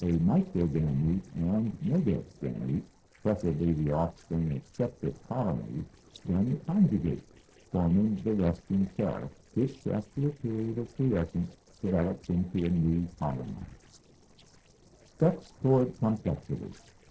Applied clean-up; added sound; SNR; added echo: neural separator model SepFormer DNS4.